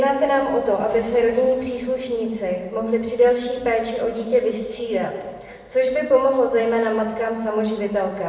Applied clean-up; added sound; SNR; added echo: none; none; none; reverberation time 1.0 s.